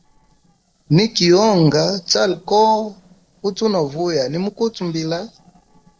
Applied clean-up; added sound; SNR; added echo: neural separator model SepFormer DNS4.